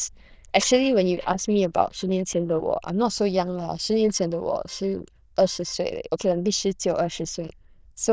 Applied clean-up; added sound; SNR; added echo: neural diffusion model UNIVERSE++.